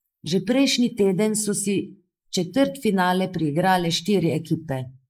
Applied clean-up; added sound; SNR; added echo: neural mask model Resemble Enhance denoiser.